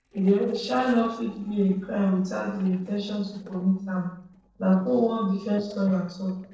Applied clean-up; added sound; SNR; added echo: neural separator model SepFormer DNS4.